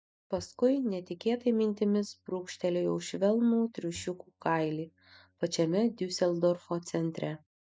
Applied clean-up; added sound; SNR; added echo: neural mask model DeepFilterNet 3.